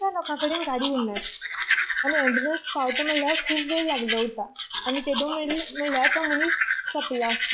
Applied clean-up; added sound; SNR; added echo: classical method log-MMSE.